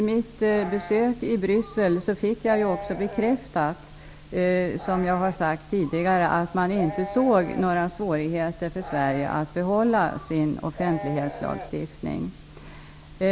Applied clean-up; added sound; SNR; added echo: none; Livestock, farm animals, working animals; 14 dB; none.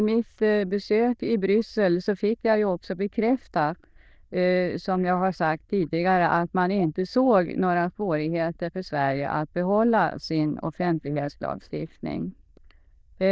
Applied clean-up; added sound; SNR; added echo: neural diffusion model UNIVERSE++.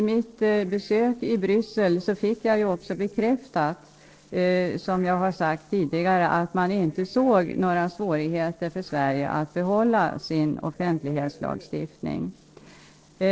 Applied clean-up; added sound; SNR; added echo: neural separator model SepFormer DNS4.